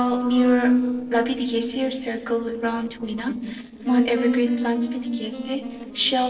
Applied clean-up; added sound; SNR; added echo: neural separator model SepFormer DNS4.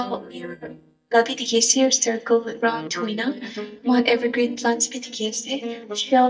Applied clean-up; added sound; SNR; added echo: neural mask model DeepFilterNet 3.